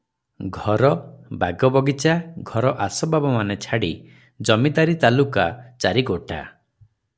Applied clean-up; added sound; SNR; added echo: none; none; none; none.